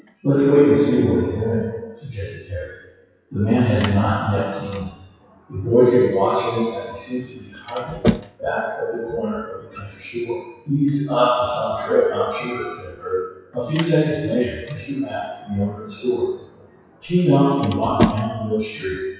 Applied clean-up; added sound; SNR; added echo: classical method WPE with log-MMSE.